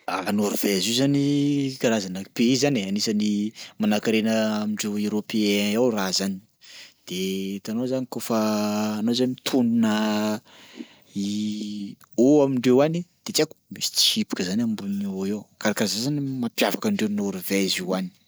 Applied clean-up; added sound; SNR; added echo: none; none; none; none.